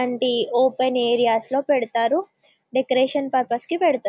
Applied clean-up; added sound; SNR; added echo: none; none; none; none.